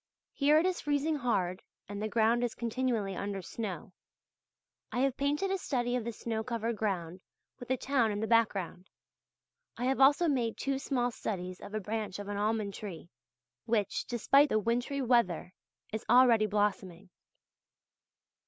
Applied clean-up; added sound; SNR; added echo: none; none; none; none.